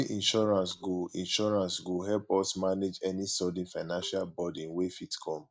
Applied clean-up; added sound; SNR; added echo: neural mask model DeepFilterNet 3.